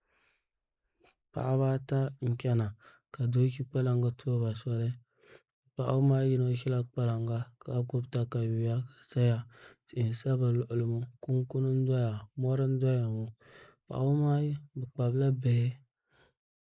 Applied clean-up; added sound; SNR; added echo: neural mask model Resemble Enhance denoiser.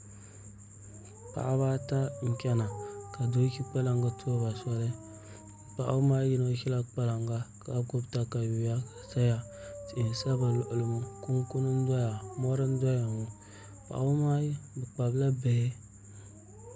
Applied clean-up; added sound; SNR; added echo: none; Dog; 19 dB; none.